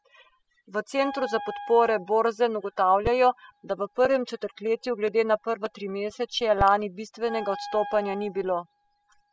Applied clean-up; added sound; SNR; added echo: classical method spectral subtraction.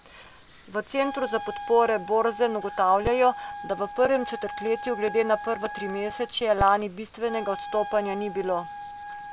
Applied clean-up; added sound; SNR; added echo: none; Wind instrument, woodwind instrument; 12 dB; none.